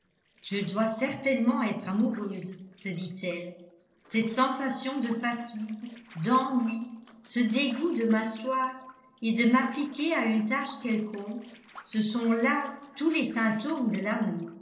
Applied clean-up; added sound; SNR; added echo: neural separator model SepFormer DNS4.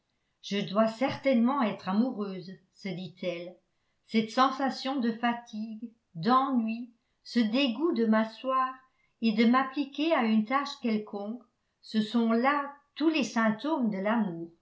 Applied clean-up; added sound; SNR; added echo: none; none; none; none.